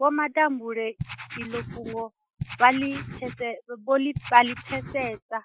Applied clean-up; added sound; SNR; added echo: classical method Wiener filter.